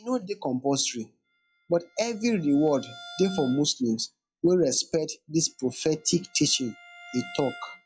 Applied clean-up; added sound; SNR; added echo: classical method log-MMSE.